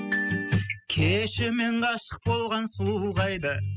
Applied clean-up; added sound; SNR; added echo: classical method spectral subtraction.